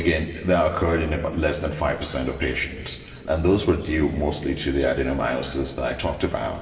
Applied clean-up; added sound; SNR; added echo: none; none; none; reverberation time 2.2 s.